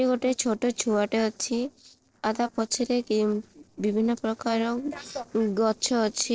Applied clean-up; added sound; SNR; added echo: neural separator model SepFormer DNS4.